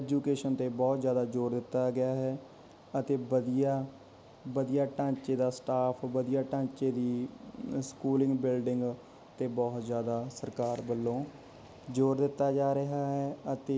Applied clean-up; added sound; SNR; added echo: none; none; none; none.